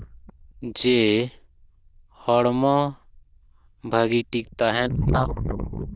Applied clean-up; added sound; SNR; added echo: neural diffusion model UNIVERSE++.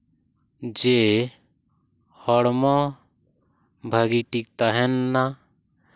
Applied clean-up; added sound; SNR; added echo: none; none; none; none.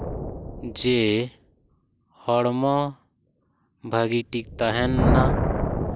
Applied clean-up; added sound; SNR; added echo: none; Thunder; 2 dB; none.